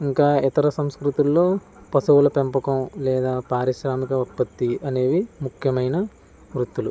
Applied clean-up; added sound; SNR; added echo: none; none; none; none.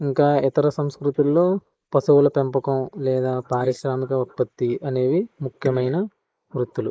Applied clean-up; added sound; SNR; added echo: neural mask model Resemble Enhance denoiser.